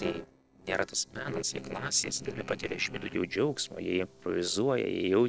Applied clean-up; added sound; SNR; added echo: neural separator model SepFormer DNS4.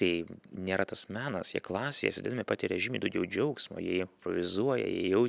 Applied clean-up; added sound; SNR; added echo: none; none; none; none.